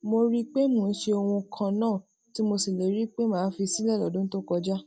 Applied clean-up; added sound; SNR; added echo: none; none; none; none.